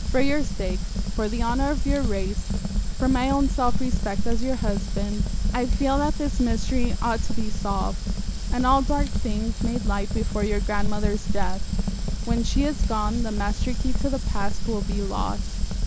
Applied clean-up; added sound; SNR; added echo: none; Fire; -4 dB; none.